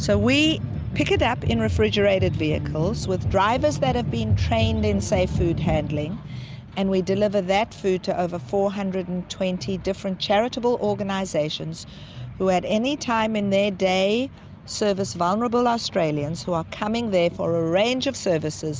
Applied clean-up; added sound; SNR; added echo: none; none; none; none.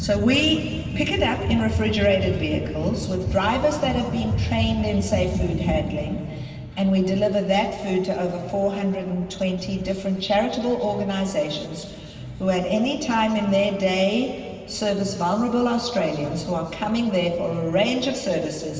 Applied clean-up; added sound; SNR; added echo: none; none; none; reverberation time 2.4 s.